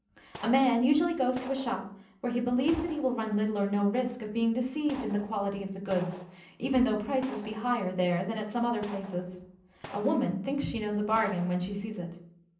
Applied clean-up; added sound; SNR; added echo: none; Gunshot, gunfire; 19 dB; reverberation time 0.6 s.